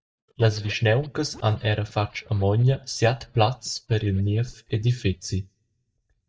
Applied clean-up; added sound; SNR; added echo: neural mask model DeepFilterNet 3.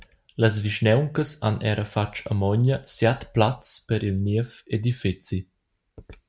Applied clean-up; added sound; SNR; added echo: none; none; none; none.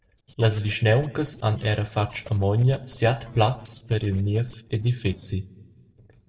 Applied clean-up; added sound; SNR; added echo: neural separator model SepFormer DNS4.